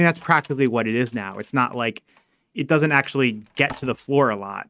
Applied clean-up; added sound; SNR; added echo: neural mask model RNNoise.